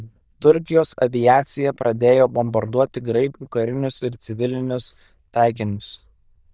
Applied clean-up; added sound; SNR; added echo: neural diffusion model UNIVERSE++.